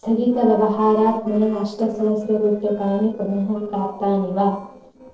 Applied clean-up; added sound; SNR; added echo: neural separator model SepFormer DNS4.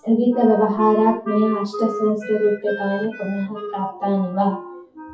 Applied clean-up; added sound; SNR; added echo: classical method WPE with log-MMSE.